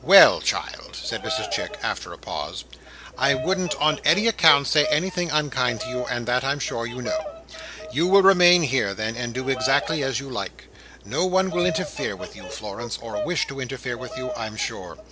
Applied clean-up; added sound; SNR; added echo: none; Bird vocalization, bird call, bird song; 11 dB; none.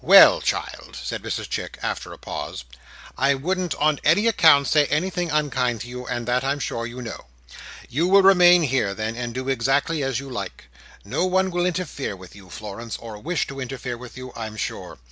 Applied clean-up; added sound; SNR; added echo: none; none; none; none.